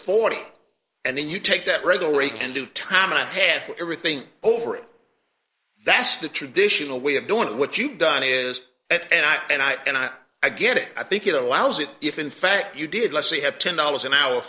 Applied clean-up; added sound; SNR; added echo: neural mask model Resemble Enhance denoiser.